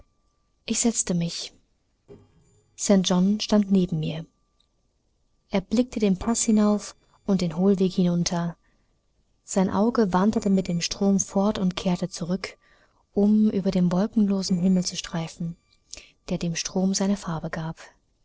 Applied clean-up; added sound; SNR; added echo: neural separator model SepFormer DNS4.